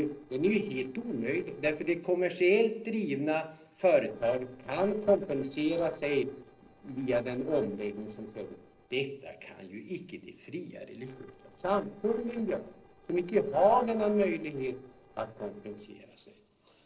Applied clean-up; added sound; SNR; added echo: neural separator model SepFormer DNS4.